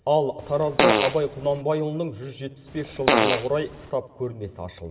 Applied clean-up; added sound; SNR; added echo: none; Fart; -1 dB; reverberation time 2.6 s.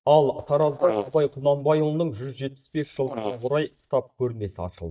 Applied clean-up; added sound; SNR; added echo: neural mask model DeepFilterNet 3.